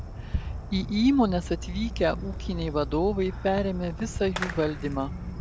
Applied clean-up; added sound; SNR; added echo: none; Fireworks; 7 dB; none.